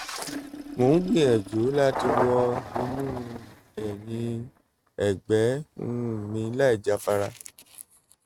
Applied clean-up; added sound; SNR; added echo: neural mask model RNNoise.